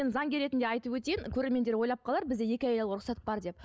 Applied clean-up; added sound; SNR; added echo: none; none; none; none.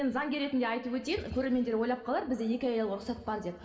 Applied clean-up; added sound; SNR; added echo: none; none; none; reverberation time 2.1 s.